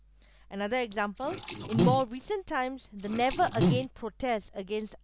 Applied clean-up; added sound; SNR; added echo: none; Liquid; -2 dB; none.